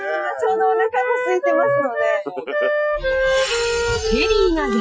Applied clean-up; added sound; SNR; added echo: classical method Wiener filter.